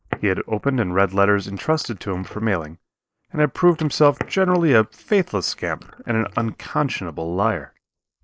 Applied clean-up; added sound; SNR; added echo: neural mask model Resemble Enhance denoiser.